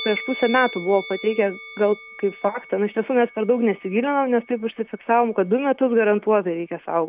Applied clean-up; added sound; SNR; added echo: none; Musical instrument; 16 dB; none.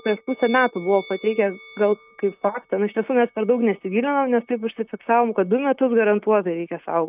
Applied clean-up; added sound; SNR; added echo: neural mask model RNNoise.